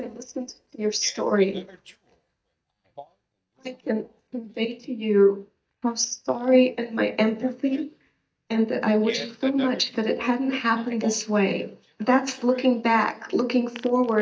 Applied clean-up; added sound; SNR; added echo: neural mask model DeepFilterNet 3.